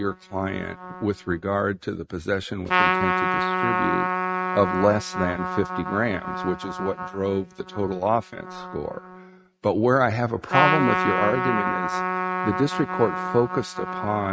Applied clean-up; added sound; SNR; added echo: neural mask model RNNoise.